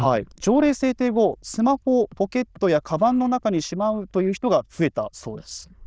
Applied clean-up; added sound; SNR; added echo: neural diffusion model UNIVERSE++.